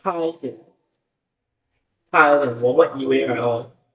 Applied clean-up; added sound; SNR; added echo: neural mask model DeepFilterNet 3.